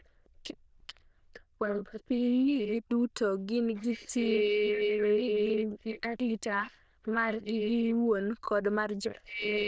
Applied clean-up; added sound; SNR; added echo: neural diffusion model UNIVERSE++.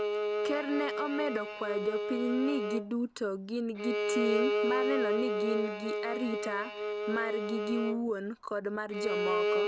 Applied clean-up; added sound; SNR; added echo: none; Bowed string instrument; -1 dB; none.